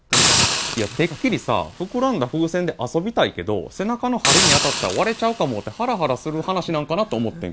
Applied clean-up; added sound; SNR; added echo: none; Hiss; 1 dB; none.